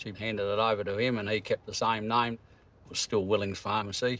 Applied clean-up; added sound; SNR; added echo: none; none; none; none.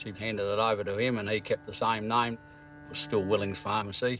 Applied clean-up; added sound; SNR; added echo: none; Bowed string instrument; 19 dB; none.